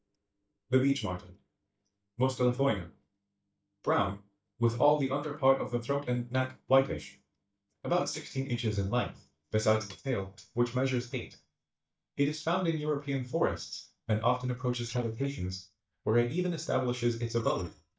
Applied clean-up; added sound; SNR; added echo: neural mask model DeepFilterNet 3.